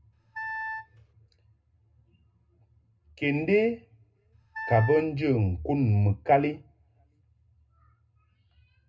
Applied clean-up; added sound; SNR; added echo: none; Wind instrument, woodwind instrument; 8 dB; reverberation time 0.2 s.